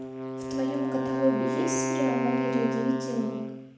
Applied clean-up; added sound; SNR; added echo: none; Wind instrument, woodwind instrument; 1 dB; reverberation time 0.8 s.